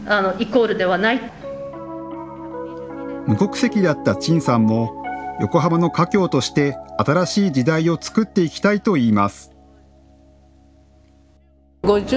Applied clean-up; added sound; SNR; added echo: none; Piano; 14 dB; none.